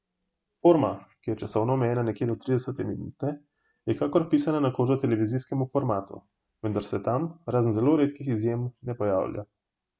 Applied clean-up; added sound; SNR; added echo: none; none; none; none.